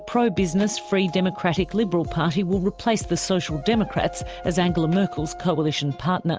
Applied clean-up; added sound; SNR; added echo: none; none; none; none.